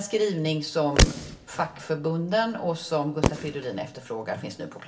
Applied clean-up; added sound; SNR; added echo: none; Fireworks; 1 dB; reverberation time 0.2 s.